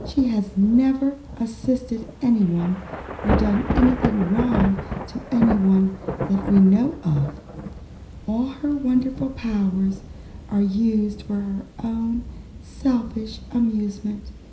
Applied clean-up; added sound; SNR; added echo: none; Thunder / Rain; 8 dB; reverberation time 0.5 s.